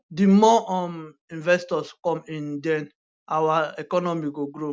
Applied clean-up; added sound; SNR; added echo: none; none; none; none.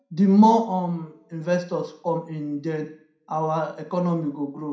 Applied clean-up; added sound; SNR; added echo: none; none; none; reverberation time 0.4 s.